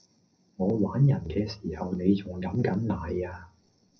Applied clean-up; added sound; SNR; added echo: none; none; none; reverberation time 0.4 s.